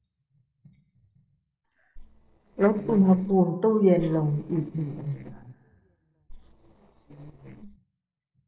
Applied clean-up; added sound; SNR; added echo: neural separator model SepFormer DNS4.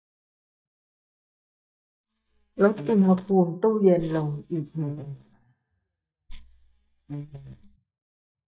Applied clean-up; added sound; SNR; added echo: neural mask model DeepFilterNet 3.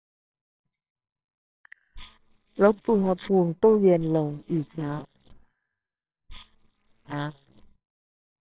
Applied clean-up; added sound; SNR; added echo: neural separator model SepFormer WHAMR!.